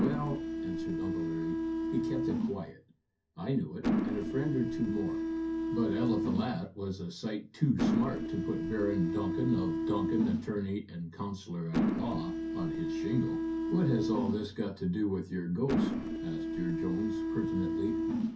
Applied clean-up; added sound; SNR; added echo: none; Mechanisms; -1 dB; reverberation time 0.3 s.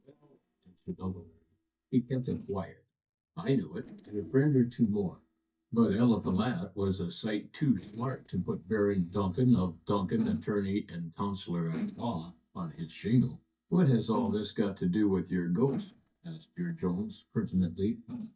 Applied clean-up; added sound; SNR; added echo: neural mask model DeepFilterNet 3.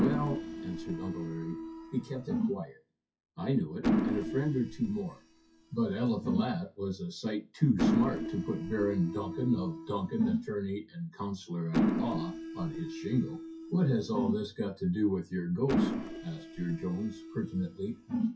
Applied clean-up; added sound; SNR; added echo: classical method WPE with log-MMSE.